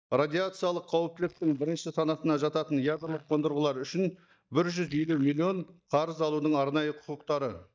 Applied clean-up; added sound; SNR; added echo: neural mask model DeepFilterNet 3.